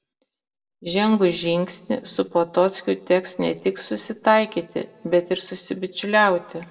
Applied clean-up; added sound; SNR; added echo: none; none; none; reverberation time 1.4 s.